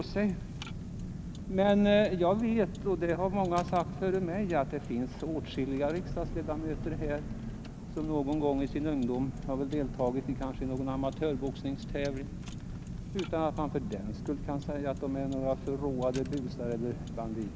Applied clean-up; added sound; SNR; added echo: none; Car; 7 dB; none.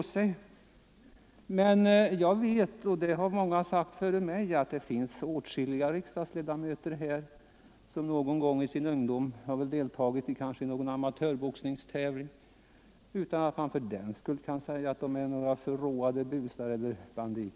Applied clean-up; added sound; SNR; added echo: none; none; none; none.